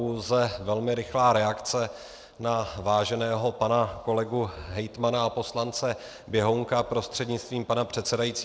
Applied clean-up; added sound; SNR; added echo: none; none; none; none.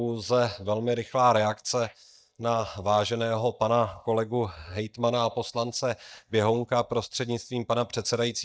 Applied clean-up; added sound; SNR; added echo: neural mask model DeepFilterNet 3.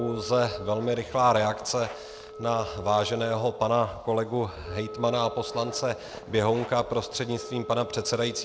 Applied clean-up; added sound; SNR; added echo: none; Wind instrument, woodwind instrument + Zipper (clothing); 14 dB; none.